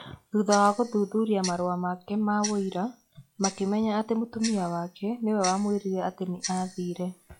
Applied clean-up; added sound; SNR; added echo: classical method log-MMSE.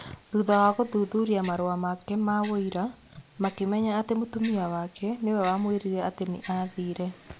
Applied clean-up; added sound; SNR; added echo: none; Tick-tock; 13 dB; none.